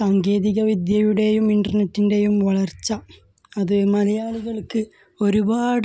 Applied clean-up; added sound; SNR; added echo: none; none; none; none.